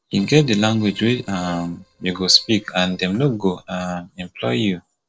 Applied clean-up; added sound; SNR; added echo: neural separator model SepFormer DNS4.